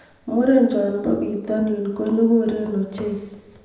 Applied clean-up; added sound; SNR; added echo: none; none; none; reverberation time 0.8 s.